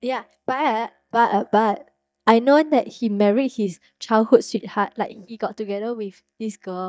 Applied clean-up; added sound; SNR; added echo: neural mask model DeepFilterNet 3.